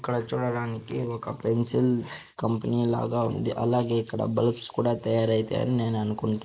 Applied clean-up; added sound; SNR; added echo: neural mask model Resemble Enhance denoiser.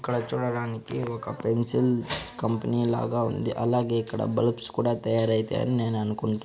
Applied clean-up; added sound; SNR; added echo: none; none; none; none.